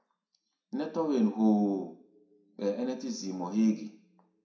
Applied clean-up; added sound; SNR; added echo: none; none; none; reverberation time 0.5 s.